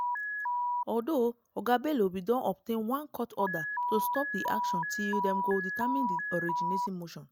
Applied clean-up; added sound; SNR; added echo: none; Alarm; 1 dB; none.